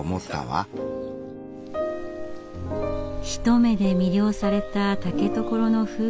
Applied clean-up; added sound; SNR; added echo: none; none; none; none.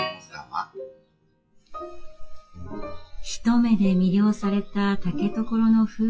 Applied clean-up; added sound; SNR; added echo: classical method WPE with log-MMSE.